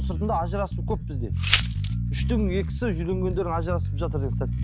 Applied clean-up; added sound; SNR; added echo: none; Glass + Bass guitar; -3 dB; none.